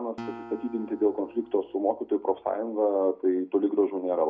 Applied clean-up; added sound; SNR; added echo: none; Acoustic guitar; 19 dB; reverberation time 0.5 s.